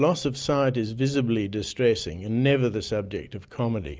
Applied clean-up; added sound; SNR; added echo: none; none; none; none.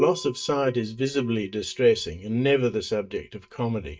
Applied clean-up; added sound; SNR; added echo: neural mask model DeepFilterNet 3.